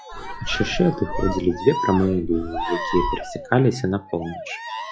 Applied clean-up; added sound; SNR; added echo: classical method log-MMSE.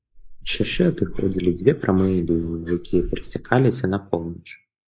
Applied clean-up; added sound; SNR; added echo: neural mask model Resemble Enhance denoiser.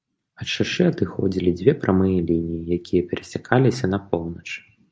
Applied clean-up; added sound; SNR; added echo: none; none; none; none.